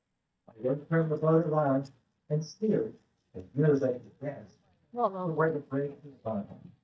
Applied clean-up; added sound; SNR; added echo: neural mask model DeepFilterNet 3.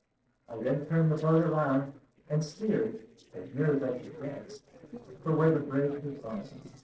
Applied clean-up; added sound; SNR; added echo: neural separator model SepFormer DNS4.